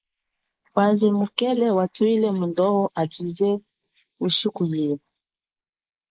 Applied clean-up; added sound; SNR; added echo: neural mask model Resemble Enhance denoiser.